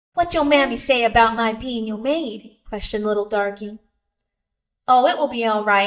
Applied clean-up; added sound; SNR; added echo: neural mask model DeepFilterNet 3.